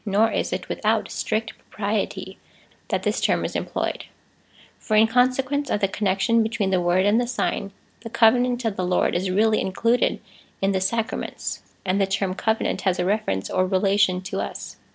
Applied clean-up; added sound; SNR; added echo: none; none; none; none.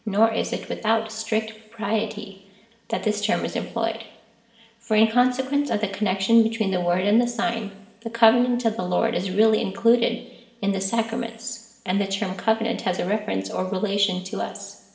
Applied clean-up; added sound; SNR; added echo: none; none; none; reverberation time 0.8 s.